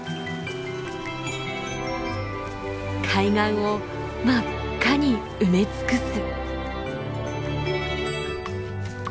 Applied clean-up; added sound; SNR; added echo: none; Wind instrument, woodwind instrument; 20 dB; none.